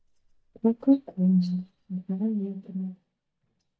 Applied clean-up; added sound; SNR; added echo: neural mask model DeepFilterNet 3.